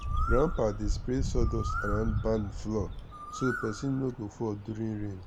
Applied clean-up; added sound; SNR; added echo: none; Bird; 0 dB; none.